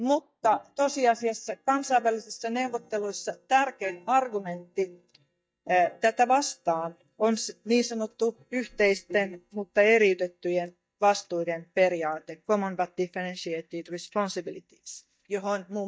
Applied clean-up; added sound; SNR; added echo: neural mask model DeepFilterNet 3.